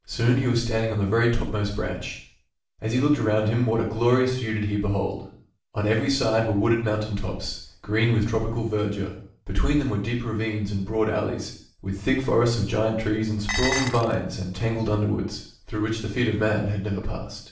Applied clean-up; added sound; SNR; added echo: none; Dishes, pots, and pans; 5 dB; reverberation time 0.5 s.